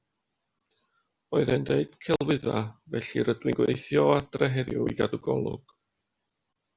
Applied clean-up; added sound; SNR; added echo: none; none; none; none.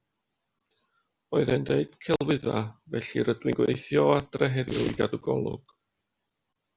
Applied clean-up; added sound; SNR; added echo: none; Tearing; 19 dB; none.